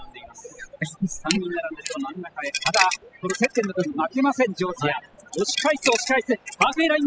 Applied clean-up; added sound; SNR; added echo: classical method spectral subtraction.